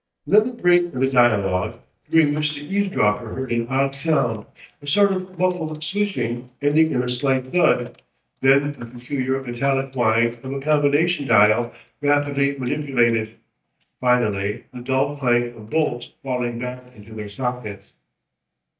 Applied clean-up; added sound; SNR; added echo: neural mask model DeepFilterNet 3.